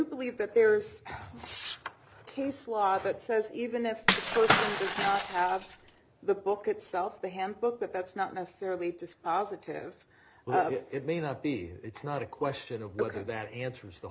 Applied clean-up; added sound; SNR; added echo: none; Shatter / Crushing; -3 dB; none.